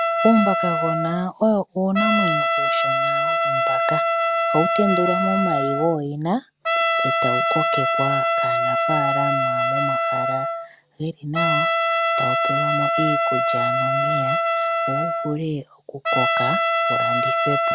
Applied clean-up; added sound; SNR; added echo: none; Trumpet; -4 dB; none.